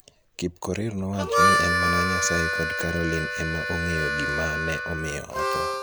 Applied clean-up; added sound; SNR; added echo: none; Harmonica; -3 dB; none.